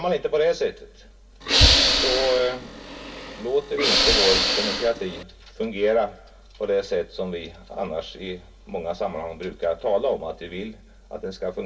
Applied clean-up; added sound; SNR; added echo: none; Hiss / Breathing; -5 dB; reverberation time 0.1 s.